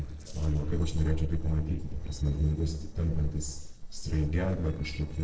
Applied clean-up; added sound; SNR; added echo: neural separator model SepFormer DNS4.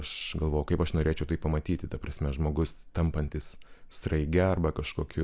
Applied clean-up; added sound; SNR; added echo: none; none; none; none.